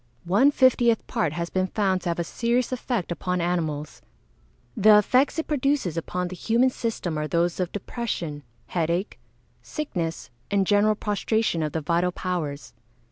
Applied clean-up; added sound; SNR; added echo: none; none; none; none.